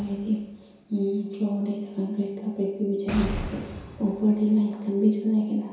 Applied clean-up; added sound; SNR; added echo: none; Boom; 13 dB; reverberation time 0.7 s.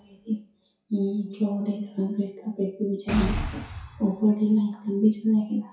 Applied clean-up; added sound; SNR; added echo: classical method WPE with log-MMSE.